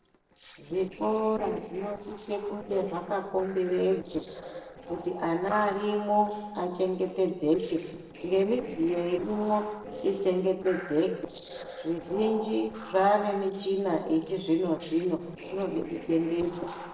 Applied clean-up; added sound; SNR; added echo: neural separator model SepFormer DNS4.